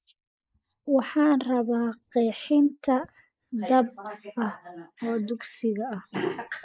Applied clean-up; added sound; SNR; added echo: neural mask model Resemble Enhance denoiser.